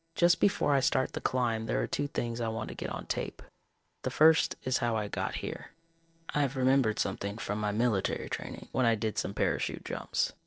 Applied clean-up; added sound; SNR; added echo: neural separator model SepFormer DNS4.